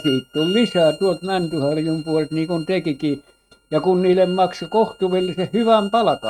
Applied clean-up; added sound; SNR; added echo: neural mask model RNNoise.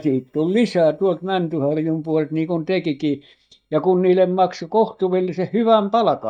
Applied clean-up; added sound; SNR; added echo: neural mask model DeepFilterNet 3.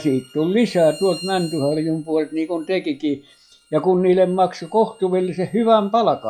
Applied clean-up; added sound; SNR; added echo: classical method log-MMSE.